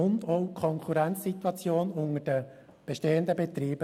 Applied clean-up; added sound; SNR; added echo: none; none; none; none.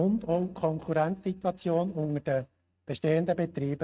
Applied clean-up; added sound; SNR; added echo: neural mask model RNNoise.